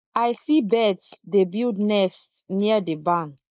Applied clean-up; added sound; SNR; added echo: neural mask model Resemble Enhance denoiser.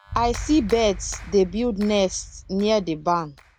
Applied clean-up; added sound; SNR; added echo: none; Clapping; 14 dB; none.